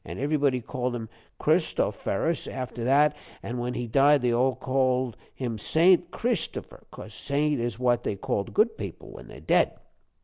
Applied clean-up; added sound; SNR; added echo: none; none; none; none.